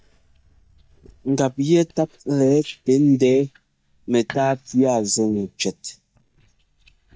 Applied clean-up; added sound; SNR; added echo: neural mask model DeepFilterNet 3.